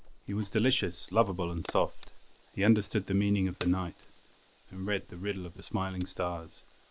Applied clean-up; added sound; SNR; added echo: neural mask model Resemble Enhance denoiser.